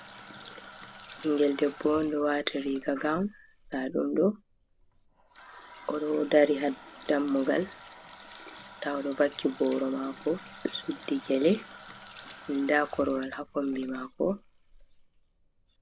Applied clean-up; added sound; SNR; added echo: none; Water tap, faucet; 19 dB; none.